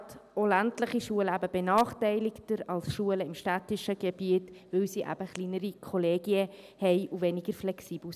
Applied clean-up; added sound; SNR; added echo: none; none; none; none.